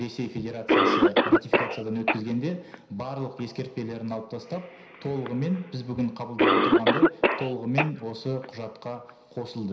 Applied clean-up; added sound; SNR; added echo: none; Cough; -4 dB; reverberation time 0.5 s.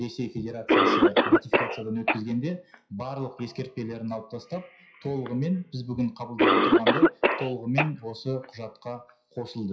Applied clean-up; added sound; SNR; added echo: classical method WPE with log-MMSE.